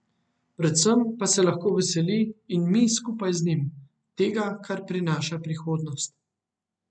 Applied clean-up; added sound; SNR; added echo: none; none; none; none.